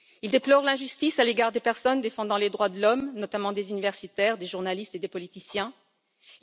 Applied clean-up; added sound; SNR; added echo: none; none; none; none.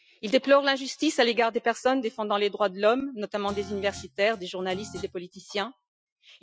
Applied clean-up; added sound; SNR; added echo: classical method Wiener filter.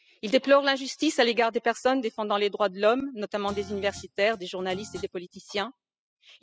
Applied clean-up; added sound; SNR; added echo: classical method spectral subtraction.